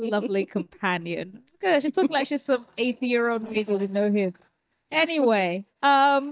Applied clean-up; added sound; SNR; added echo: neural mask model DeepFilterNet 3.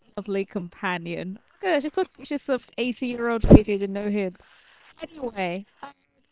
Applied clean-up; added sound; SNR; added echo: neural separator model SepFormer WHAM!.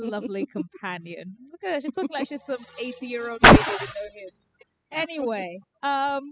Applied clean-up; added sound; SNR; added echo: classical method spectral subtraction.